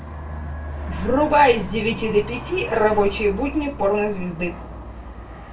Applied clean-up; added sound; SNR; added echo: none; Aircraft; 11 dB; reverberation time 0.2 s.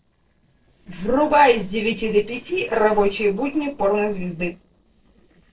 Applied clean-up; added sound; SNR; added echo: neural separator model SepFormer DNS4.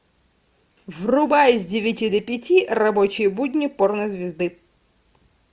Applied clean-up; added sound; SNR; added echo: none; none; none; none.